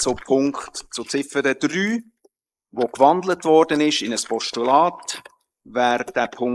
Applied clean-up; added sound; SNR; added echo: neural mask model Resemble Enhance denoiser.